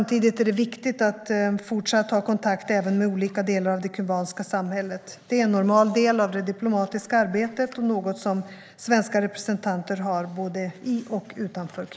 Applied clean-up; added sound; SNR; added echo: neural mask model Resemble Enhance denoiser.